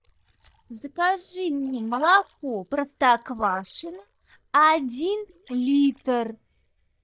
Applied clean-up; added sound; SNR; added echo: neural mask model DeepFilterNet 3.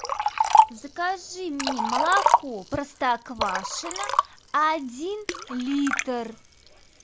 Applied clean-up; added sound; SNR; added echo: none; Liquid; -2 dB; none.